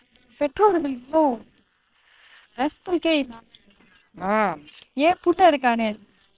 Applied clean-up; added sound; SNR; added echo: neural separator model SepFormer WHAM!.